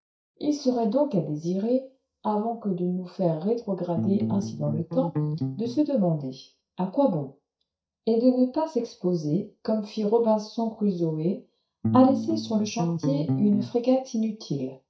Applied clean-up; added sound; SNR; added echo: neural mask model DeepFilterNet 3.